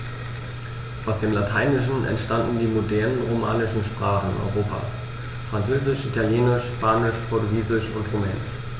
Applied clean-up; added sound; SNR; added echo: none; none; none; none.